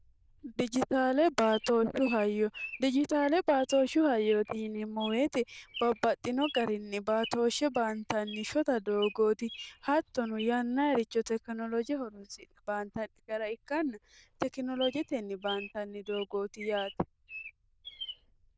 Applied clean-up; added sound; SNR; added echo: neural diffusion model UNIVERSE++.